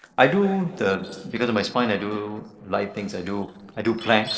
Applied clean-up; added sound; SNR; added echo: neural separator model SepFormer DNS4.